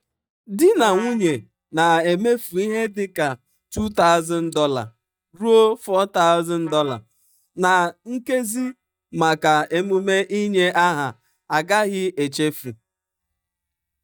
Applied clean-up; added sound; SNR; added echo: neural mask model DeepFilterNet 3.